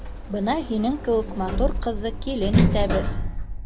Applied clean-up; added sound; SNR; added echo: none; Sliding door; -2 dB; none.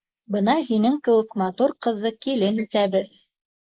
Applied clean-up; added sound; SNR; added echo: neural mask model Resemble Enhance denoiser.